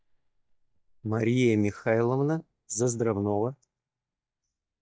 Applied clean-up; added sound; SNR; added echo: neural mask model DeepFilterNet 3.